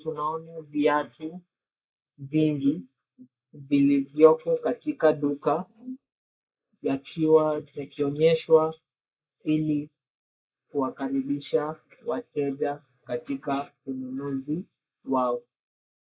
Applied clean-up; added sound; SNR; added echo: neural mask model Resemble Enhance denoiser.